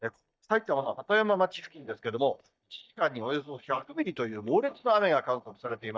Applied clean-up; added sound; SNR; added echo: neural mask model DeepFilterNet 3.